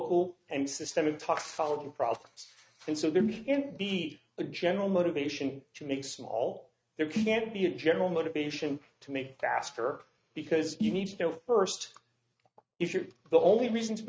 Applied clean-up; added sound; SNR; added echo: neural mask model RNNoise.